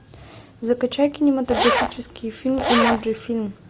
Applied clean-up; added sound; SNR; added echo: none; Zipper (clothing); 1 dB; none.